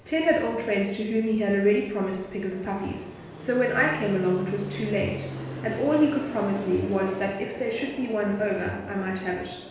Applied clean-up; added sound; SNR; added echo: none; Fixed-wing aircraft, airplane; 13 dB; reverberation time 1.1 s.